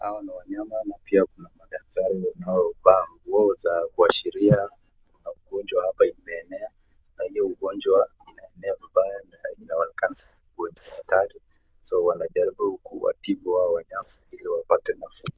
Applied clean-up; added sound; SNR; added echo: neural diffusion model UNIVERSE++.